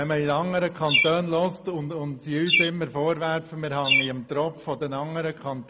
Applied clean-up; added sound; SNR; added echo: none; Bird; 2 dB; none.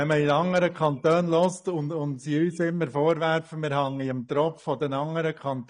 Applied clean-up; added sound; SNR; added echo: neural mask model DeepFilterNet 3.